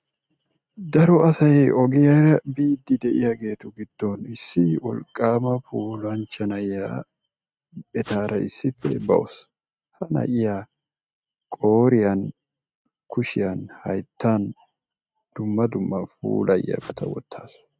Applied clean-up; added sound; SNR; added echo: neural mask model RNNoise.